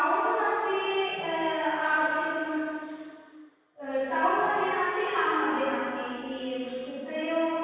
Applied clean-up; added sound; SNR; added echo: none; none; none; reverberation time 2.2 s.